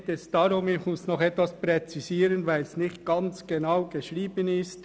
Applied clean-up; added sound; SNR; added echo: none; none; none; none.